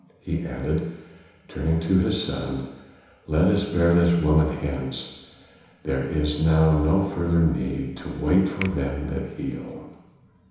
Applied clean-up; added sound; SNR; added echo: none; Finger snapping; 18 dB; reverberation time 1.0 s.